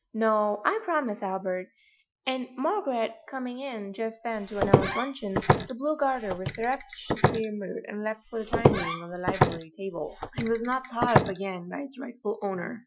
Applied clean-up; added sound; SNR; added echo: classical method Wiener filter.